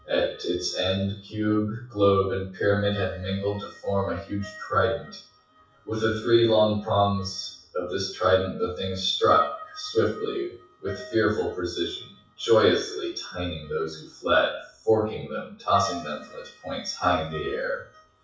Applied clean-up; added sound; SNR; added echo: classical method WPE with log-MMSE.